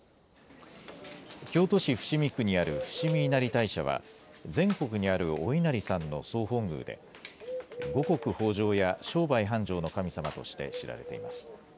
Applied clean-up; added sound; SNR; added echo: none; Bird; 13 dB; none.